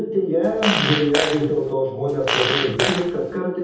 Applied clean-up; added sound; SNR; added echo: none; Fart; 3 dB; reverberation time 0.8 s.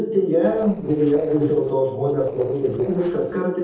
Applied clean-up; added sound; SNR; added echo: neural separator model SepFormer DNS4.